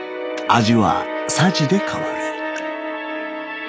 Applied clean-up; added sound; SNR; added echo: none; Brass instrument; 7 dB; none.